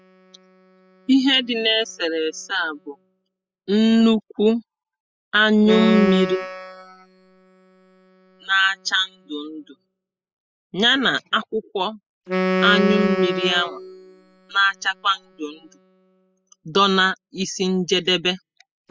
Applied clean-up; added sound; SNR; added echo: classical method spectral subtraction.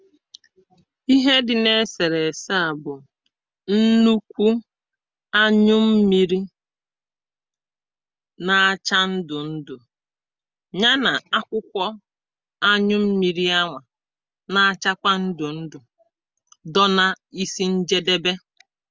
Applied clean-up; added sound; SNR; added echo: none; none; none; none.